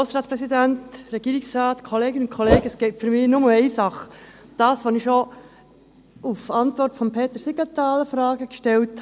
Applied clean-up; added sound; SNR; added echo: none; Whoosh, swoosh, swish; -1 dB; none.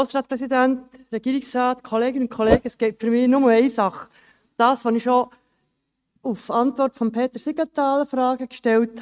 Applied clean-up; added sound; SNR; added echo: neural mask model RNNoise.